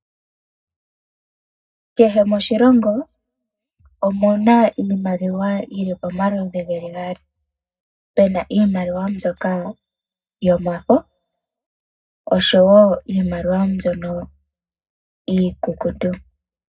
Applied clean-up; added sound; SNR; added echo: neural mask model DeepFilterNet 3.